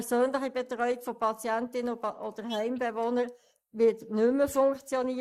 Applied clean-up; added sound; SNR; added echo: neural mask model Resemble Enhance denoiser.